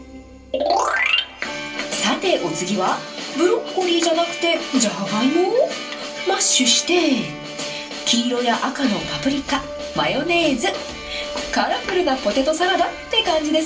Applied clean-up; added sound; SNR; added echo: none; none; none; reverberation time 0.3 s.